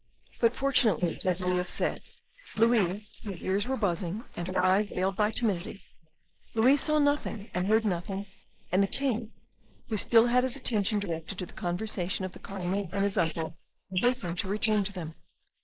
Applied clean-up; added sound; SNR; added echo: neural mask model Resemble Enhance denoiser.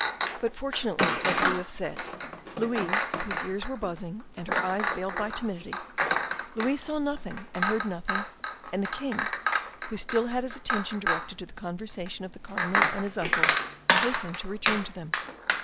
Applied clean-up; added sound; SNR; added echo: none; Chink, clink; -2 dB; none.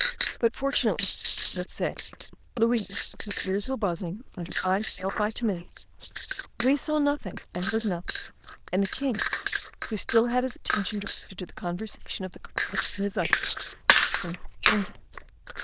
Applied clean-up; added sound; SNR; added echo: neural diffusion model UNIVERSE++.